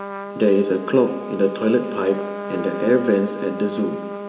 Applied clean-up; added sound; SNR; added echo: none; Trumpet; 9 dB; reverberation time 0.8 s.